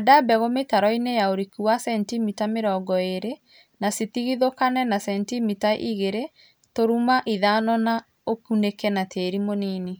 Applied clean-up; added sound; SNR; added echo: none; none; none; none.